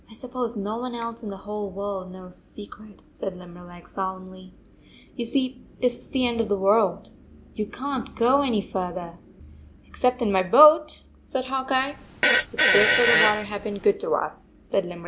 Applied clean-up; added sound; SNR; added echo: none; Fart; -3 dB; none.